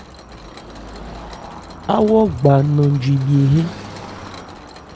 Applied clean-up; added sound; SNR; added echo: none; Car passing by / Traffic noise, roadway noise + Mechanisms; 16 dB; none.